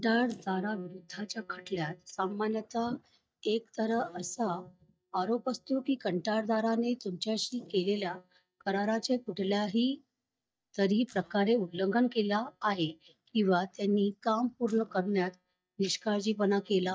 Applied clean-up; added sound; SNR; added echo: neural mask model DeepFilterNet 3.